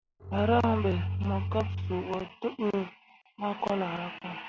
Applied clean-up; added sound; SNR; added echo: none; Bowed string instrument; 2 dB; none.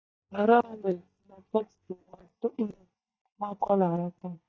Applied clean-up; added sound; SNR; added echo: neural mask model DeepFilterNet 3.